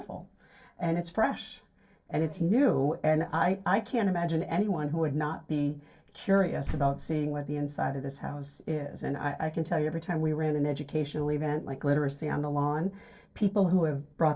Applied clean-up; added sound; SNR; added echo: neural separator model SepFormer DNS4.